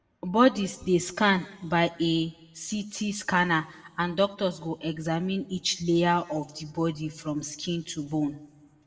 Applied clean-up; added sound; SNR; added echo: none; none; none; reverberation time 0.9 s.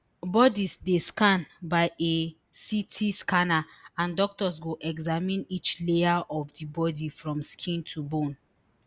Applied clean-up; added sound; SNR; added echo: none; none; none; none.